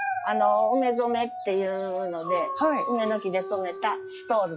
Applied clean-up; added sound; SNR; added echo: classical method log-MMSE.